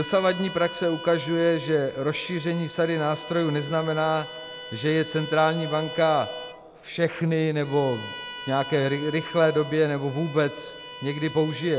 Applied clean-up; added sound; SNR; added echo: none; Bowed string instrument; 14 dB; none.